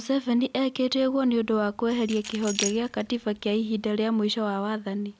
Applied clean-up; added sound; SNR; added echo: none; Keys jangling; 13 dB; none.